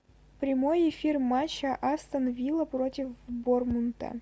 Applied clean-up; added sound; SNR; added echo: none; none; none; none.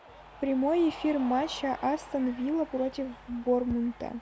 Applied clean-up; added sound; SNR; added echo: none; Cheering; 18 dB; none.